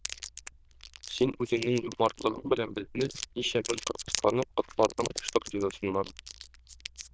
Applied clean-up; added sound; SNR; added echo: neural diffusion model UNIVERSE++.